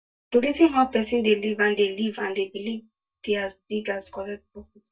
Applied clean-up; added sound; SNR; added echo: neural mask model DeepFilterNet 3.